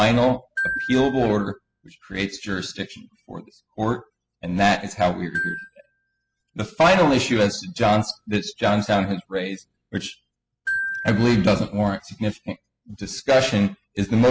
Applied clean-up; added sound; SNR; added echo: classical method spectral subtraction.